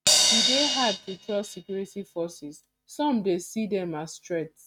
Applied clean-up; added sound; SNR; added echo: neural mask model RNNoise.